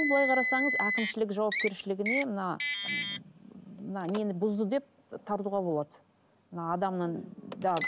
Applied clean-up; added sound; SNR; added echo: none; Car; 0 dB; none.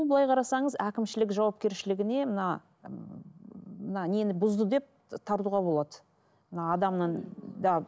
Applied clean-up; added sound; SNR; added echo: none; none; none; none.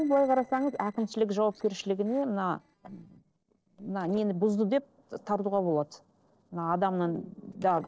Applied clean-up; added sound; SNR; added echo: neural separator model SepFormer DNS4.